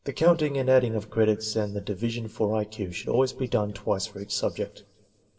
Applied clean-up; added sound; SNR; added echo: none; none; none; reverberation time 1.6 s.